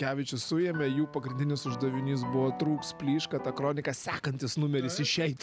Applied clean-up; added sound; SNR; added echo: none; Piano; 11 dB; none.